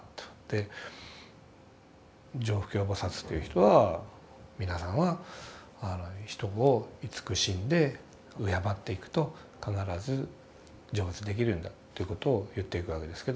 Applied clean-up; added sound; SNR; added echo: none; none; none; none.